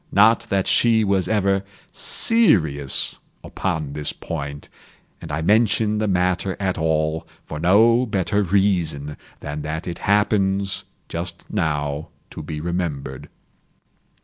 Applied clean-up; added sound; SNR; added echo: none; none; none; none.